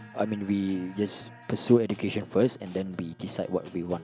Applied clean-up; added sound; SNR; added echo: none; Guitar; 20 dB; none.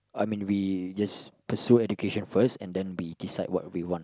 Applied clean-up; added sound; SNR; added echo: none; none; none; none.